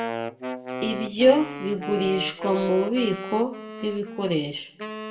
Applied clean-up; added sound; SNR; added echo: none; Wind instrument, woodwind instrument; 8 dB; reverberation time 0.5 s.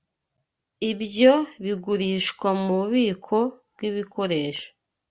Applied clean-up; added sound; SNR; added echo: none; none; none; none.